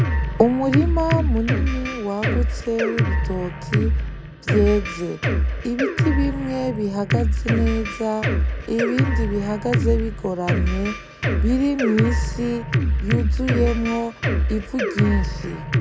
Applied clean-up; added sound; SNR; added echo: none; Drum kit; -2 dB; none.